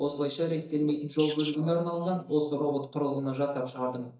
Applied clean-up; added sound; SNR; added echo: neural mask model DeepFilterNet 3.